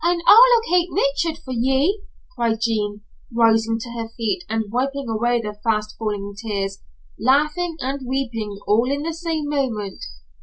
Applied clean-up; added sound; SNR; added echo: none; none; none; none.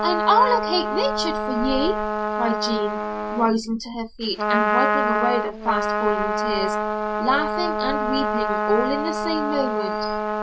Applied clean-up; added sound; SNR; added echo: none; Trumpet; -1 dB; none.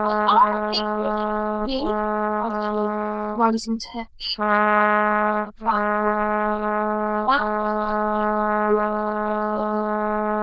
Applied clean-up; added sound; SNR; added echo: neural diffusion model UNIVERSE++.